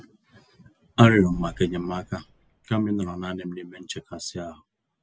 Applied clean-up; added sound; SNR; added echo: none; Boom; 19 dB; none.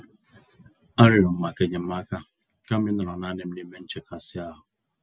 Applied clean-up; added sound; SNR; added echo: none; none; none; none.